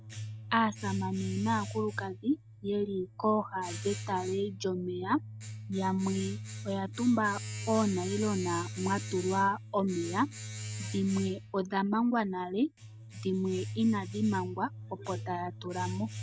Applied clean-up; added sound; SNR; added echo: none; Domestic sounds, home sounds; 9 dB; none.